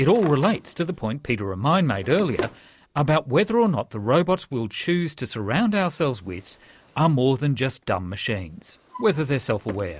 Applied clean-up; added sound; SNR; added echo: none; Drawer open or close; 19 dB; none.